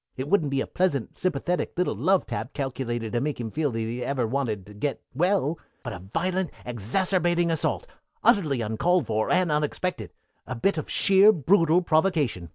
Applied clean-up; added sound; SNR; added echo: none; none; none; none.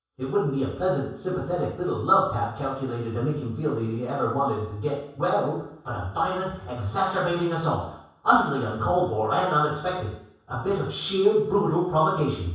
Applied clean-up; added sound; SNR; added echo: none; none; none; reverberation time 0.7 s.